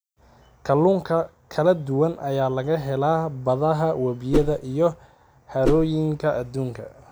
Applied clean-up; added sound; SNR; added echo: none; Whoosh, swoosh, swish; 1 dB; none.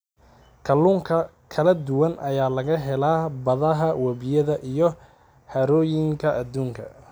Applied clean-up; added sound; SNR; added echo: none; none; none; none.